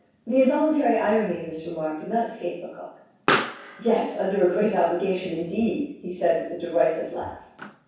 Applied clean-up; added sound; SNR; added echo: none; Explosion; 10 dB; reverberation time 0.7 s.